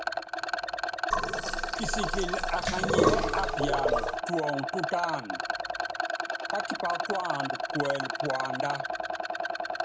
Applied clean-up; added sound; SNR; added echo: none; Rattle + Sink (filling or washing); -5 dB; none.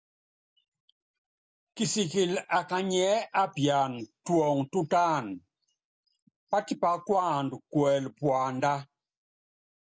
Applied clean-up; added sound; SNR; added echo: none; none; none; none.